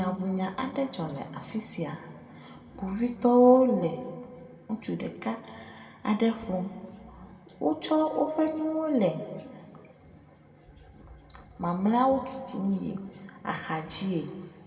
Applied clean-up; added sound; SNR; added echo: none; none; none; reverberation time 1.6 s.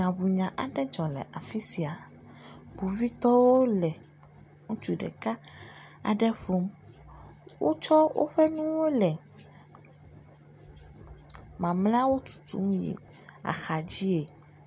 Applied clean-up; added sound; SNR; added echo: none; none; none; none.